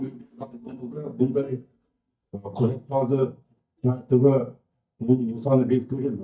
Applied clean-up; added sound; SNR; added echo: neural mask model DeepFilterNet 3.